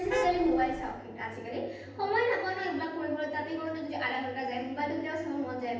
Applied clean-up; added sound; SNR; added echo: none; Traffic noise, roadway noise / Vehicle horn, car horn, honking; 3 dB; reverberation time 0.9 s.